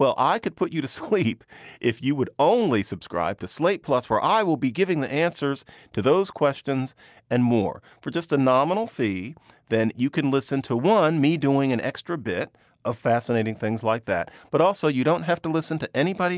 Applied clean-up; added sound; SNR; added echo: none; none; none; none.